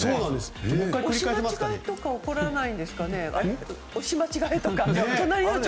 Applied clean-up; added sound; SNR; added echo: none; none; none; none.